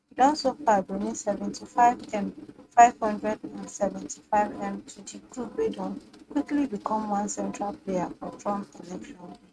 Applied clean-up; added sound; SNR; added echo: neural mask model RNNoise.